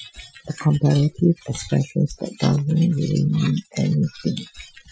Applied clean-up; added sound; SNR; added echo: classical method Wiener filter.